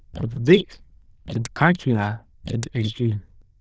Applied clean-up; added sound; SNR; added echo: neural diffusion model UNIVERSE++.